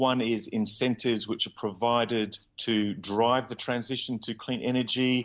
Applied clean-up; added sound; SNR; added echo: none; none; none; none.